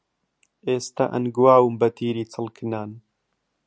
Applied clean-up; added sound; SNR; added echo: none; none; none; none.